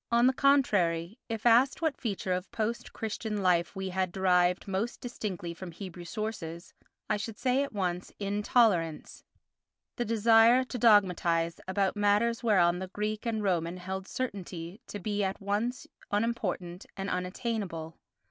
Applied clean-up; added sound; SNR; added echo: none; none; none; none.